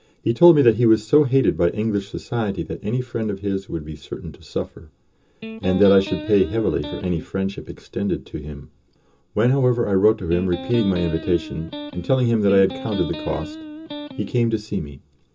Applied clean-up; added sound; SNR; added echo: none; Electric guitar; 11 dB; reverberation time 0.2 s.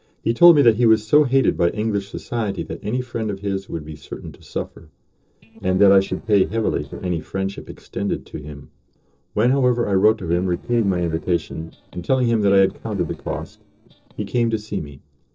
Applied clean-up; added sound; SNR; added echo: neural separator model SepFormer DNS4.